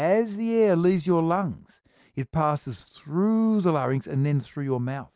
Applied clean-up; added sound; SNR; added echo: none; none; none; none.